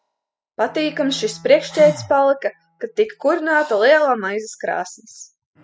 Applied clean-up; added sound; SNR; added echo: classical method spectral subtraction.